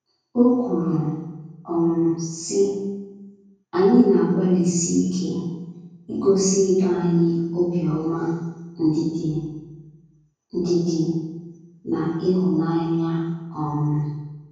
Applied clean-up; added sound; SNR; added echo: none; none; none; reverberation time 1.3 s.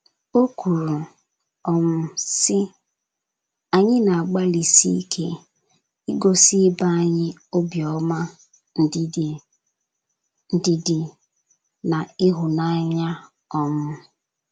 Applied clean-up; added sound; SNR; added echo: none; none; none; none.